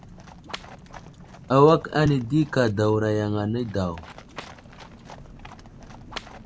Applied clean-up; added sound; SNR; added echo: none; Car + Livestock, farm animals, working animals; 18 dB; none.